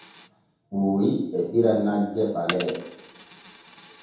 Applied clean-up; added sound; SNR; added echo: none; Coin (dropping); 13 dB; reverberation time 0.9 s.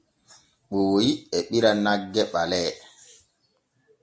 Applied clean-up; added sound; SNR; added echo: none; none; none; none.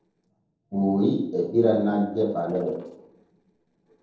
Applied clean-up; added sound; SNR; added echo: neural separator model SepFormer DNS4.